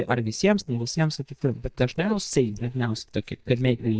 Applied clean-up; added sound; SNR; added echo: neural mask model DeepFilterNet 3.